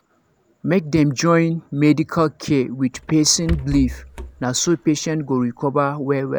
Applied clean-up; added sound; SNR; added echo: none; Rattle / Breathing; 12 dB; none.